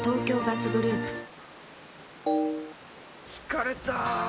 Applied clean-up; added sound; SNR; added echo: none; Stream / Liquid; 18 dB; none.